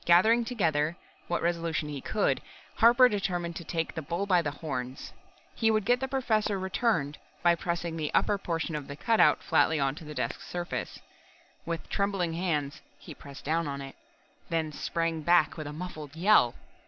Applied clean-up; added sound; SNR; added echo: none; none; none; none.